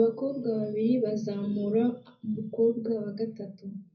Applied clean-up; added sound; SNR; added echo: none; none; none; reverberation time 0.4 s.